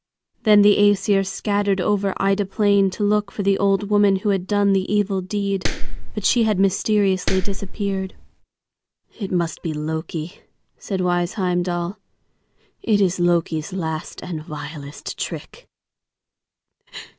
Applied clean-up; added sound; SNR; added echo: none; Clapping; -3 dB; none.